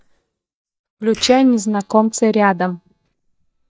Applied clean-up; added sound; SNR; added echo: neural mask model DeepFilterNet 3.